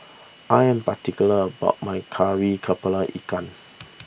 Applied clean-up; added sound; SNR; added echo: none; none; none; none.